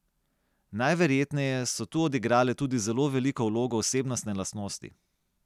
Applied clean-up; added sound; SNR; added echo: none; none; none; none.